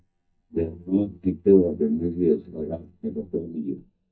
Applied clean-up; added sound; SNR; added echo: neural mask model DeepFilterNet 3.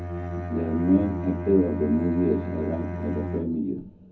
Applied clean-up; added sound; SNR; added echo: none; Bowed string instrument; 6 dB; reverberation time 0.4 s.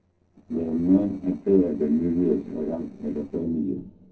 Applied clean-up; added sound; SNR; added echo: neural separator model SepFormer DNS4.